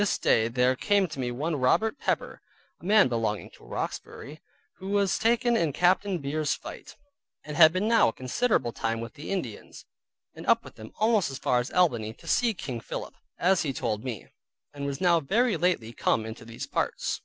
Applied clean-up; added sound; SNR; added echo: none; none; none; none.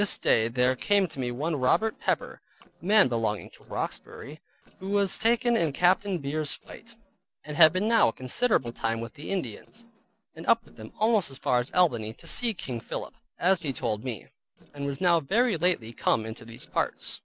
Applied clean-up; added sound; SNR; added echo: neural separator model SepFormer DNS4.